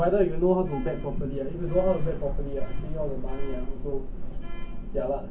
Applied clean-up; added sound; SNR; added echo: none; Sliding door; 0 dB; reverberation time 0.3 s.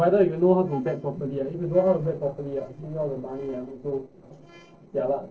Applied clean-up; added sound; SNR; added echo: neural separator model SepFormer DNS4.